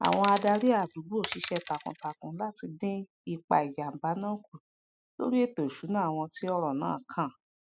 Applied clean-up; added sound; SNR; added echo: classical method spectral subtraction.